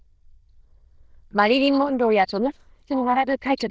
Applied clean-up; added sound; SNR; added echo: neural diffusion model UNIVERSE++.